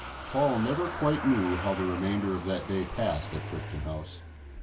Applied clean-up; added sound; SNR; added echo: none; Engine starting / Motor vehicle (road); 8 dB; reverberation time 0.2 s.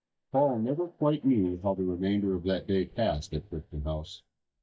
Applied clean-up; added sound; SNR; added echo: neural mask model DeepFilterNet 3.